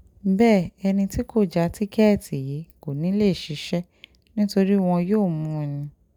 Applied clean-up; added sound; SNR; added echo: none; none; none; none.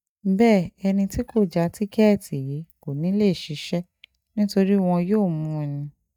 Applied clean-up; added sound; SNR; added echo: neural mask model DeepFilterNet 3.